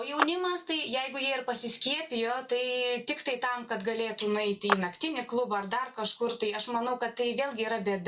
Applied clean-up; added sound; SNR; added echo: none; Clapping; 6 dB; none.